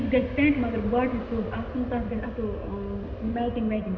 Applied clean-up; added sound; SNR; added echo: none; Aircraft; 8 dB; reverberation time 0.9 s.